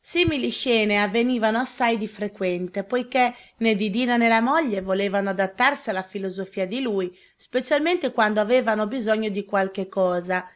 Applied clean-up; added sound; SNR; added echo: none; none; none; none.